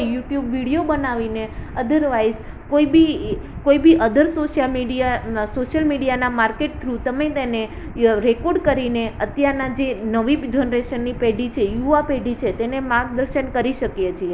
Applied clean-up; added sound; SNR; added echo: none; none; none; none.